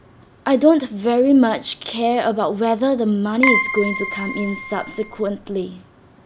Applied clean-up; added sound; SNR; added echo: none; Keyboard (musical); 5 dB; none.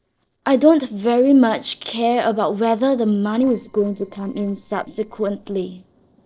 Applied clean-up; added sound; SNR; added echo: neural separator model SepFormer DNS4.